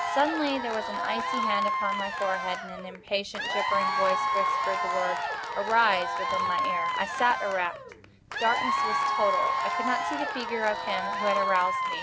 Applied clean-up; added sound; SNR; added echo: none; Applause / Crowd / Cheering; -1 dB; none.